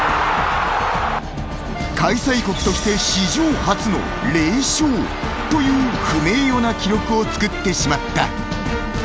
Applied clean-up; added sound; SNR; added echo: none; Trumpet; 14 dB; none.